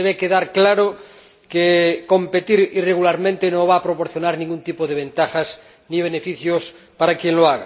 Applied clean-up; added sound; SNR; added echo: none; none; none; none.